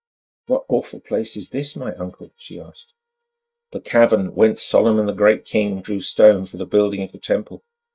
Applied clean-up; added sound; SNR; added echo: neural mask model DeepFilterNet 3.